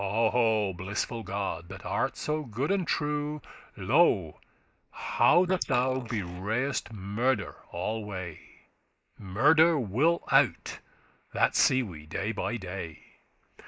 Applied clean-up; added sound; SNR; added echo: neural mask model Resemble Enhance denoiser.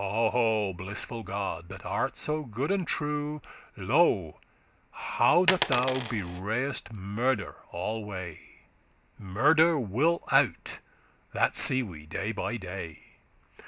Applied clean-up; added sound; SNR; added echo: none; Coin (dropping); -2 dB; none.